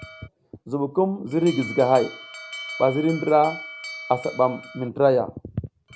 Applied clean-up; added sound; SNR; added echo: none; Alarm; 15 dB; none.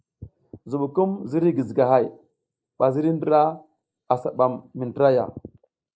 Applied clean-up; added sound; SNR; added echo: neural mask model Resemble Enhance denoiser.